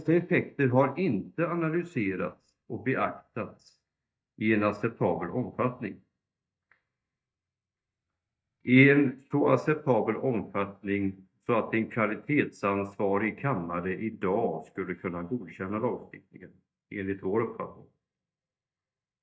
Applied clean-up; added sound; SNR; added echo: neural mask model DeepFilterNet 3.